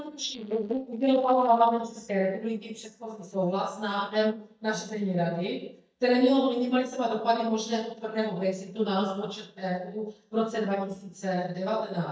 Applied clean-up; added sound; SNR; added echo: neural mask model DeepFilterNet 3.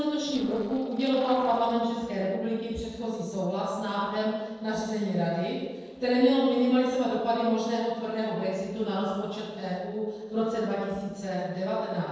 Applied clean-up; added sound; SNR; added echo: neural separator model SepFormer DNS4.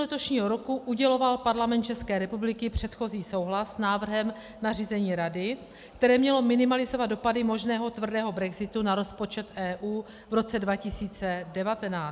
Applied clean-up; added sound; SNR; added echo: none; none; none; none.